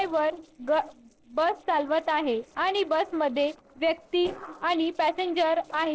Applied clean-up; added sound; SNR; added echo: neural separator model SepFormer DNS4.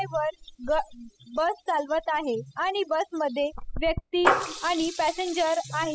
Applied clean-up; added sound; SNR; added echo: classical method spectral subtraction.